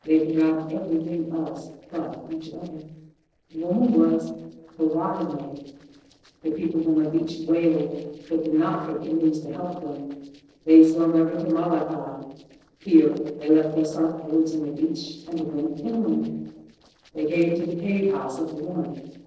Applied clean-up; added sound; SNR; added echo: neural separator model SepFormer DNS4.